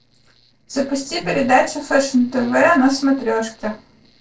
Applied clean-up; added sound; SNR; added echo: neural separator model SepFormer DNS4.